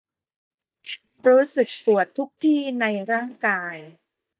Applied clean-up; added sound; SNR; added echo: neural mask model DeepFilterNet 3.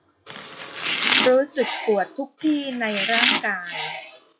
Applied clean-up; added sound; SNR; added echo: classical method log-MMSE.